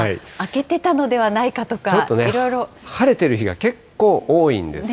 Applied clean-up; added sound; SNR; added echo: none; none; none; none.